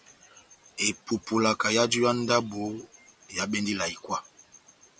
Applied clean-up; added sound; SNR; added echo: none; none; none; none.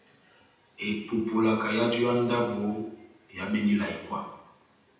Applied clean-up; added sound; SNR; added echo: none; none; none; reverberation time 0.8 s.